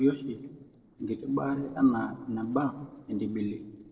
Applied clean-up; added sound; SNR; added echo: neural separator model SepFormer DNS4.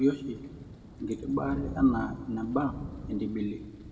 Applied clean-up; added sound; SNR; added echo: none; Thunder; 11 dB; reverberation time 1.3 s.